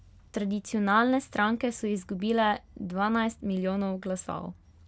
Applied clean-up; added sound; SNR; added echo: none; none; none; none.